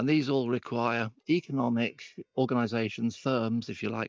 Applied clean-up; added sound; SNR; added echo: neural mask model DeepFilterNet 3.